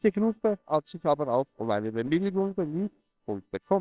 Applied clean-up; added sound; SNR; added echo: neural separator model SepFormer WHAMR!.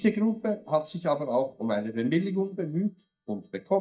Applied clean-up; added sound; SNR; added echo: neural mask model DeepFilterNet 3.